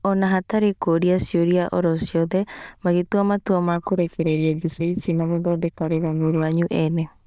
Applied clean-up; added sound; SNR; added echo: neural diffusion model UNIVERSE++.